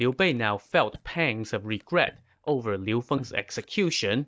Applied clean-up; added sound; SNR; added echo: neural mask model DeepFilterNet 3.